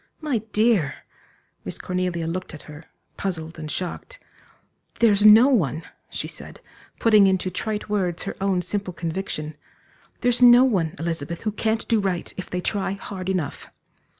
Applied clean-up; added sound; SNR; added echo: none; none; none; none.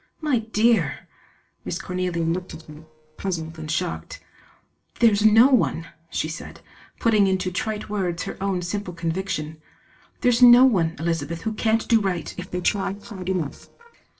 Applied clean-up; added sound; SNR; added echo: neural separator model SepFormer DNS4.